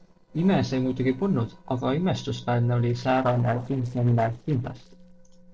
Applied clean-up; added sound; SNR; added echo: neural separator model SepFormer DNS4.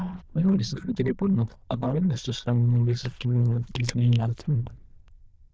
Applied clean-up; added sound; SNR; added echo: neural diffusion model UNIVERSE++.